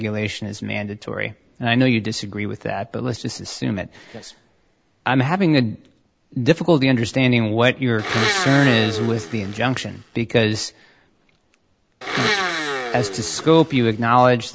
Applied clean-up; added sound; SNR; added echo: none; Domestic sounds, home sounds; 5 dB; none.